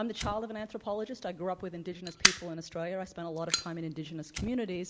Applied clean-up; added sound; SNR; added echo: none; Fire; 0 dB; none.